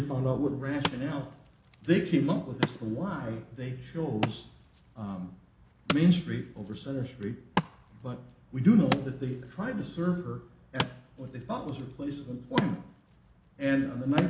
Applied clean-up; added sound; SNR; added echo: none; Wood; 8 dB; reverberation time 0.4 s.